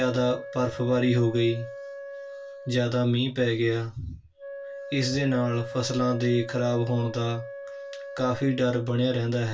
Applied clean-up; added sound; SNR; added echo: none; Wind instrument, woodwind instrument; 13 dB; reverberation time 0.2 s.